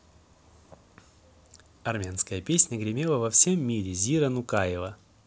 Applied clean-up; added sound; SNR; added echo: none; none; none; none.